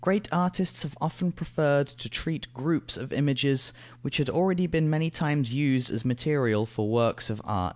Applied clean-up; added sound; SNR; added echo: none; none; none; none.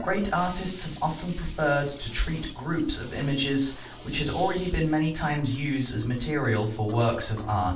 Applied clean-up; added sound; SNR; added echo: none; Toilet flush; 16 dB; reverberation time 0.4 s.